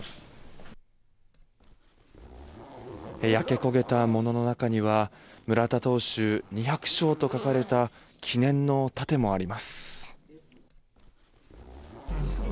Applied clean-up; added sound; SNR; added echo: none; Zipper (clothing); 16 dB; none.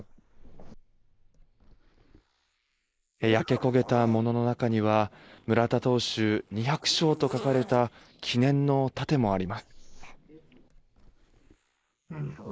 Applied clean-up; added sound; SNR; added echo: neural mask model Resemble Enhance denoiser.